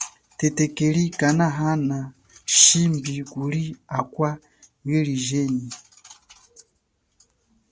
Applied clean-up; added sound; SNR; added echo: none; none; none; none.